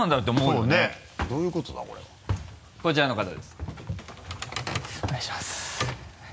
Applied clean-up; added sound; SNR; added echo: none; none; none; none.